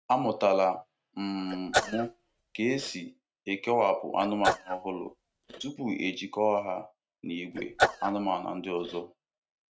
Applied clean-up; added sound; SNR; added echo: neural mask model RNNoise.